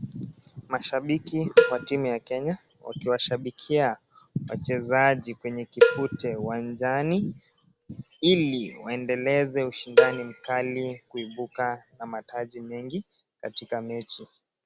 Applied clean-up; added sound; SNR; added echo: none; Cowbell; -1 dB; none.